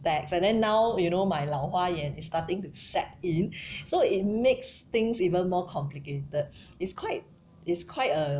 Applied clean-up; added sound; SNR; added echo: none; none; none; none.